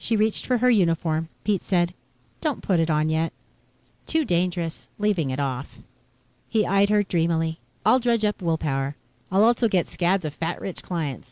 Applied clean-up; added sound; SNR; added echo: none; none; none; none.